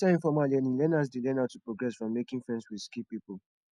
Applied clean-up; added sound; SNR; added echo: none; none; none; none.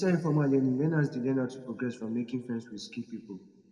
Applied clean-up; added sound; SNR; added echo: none; none; none; reverberation time 1.7 s.